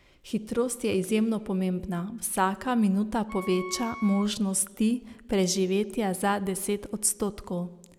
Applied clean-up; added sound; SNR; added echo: none; Wind instrument, woodwind instrument; 15 dB; none.